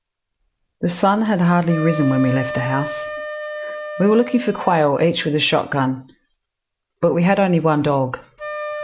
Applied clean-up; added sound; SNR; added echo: none; Wind instrument, woodwind instrument; 12 dB; none.